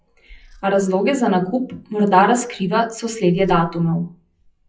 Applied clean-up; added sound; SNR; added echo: classical method WPE with log-MMSE.